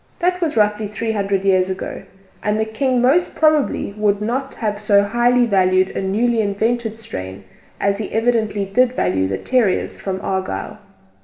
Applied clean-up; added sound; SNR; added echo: none; none; none; reverberation time 2.0 s.